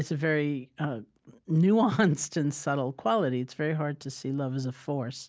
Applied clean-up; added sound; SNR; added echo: none; none; none; none.